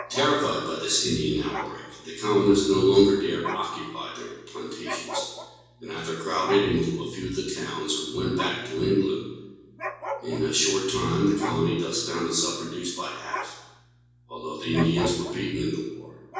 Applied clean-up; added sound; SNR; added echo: none; Dog; 13 dB; reverberation time 1.2 s.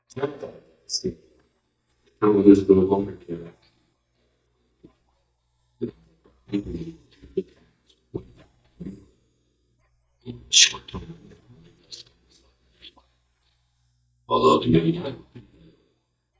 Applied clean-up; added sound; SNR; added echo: neural mask model DeepFilterNet 3.